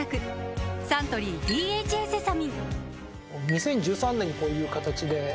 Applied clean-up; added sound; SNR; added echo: none; Chink, clink; 16 dB; none.